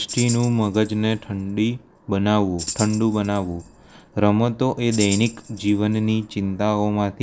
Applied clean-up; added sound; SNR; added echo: none; Tambourine; 15 dB; none.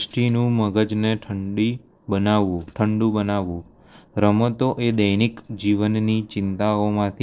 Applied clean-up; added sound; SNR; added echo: neural separator model SepFormer DNS4.